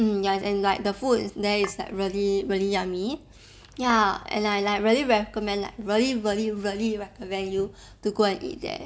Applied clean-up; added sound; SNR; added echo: none; Chink, clink; 14 dB; none.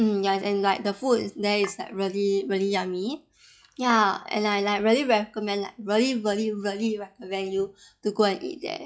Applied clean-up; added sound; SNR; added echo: classical method log-MMSE.